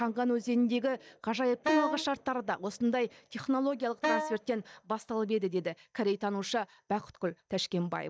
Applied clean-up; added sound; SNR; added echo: neural mask model DeepFilterNet 3.